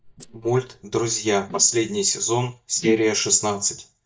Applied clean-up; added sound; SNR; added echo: neural mask model DeepFilterNet 3.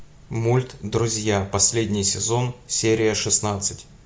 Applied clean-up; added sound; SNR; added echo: none; none; none; none.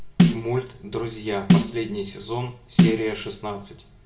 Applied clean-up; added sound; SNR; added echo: none; Snare drum; -4 dB; reverberation time 0.3 s.